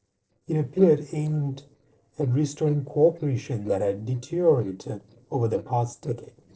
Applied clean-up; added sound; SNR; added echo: neural separator model SepFormer DNS4.